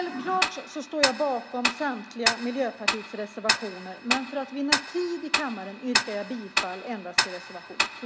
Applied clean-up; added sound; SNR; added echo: none; Tick-tock; -2 dB; none.